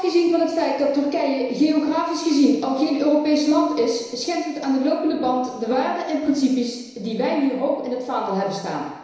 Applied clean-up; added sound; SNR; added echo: none; none; none; reverberation time 1.0 s.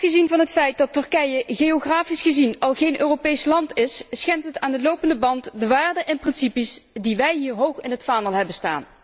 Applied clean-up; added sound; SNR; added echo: none; none; none; none.